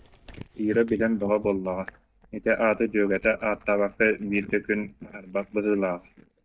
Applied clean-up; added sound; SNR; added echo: neural mask model DeepFilterNet 3.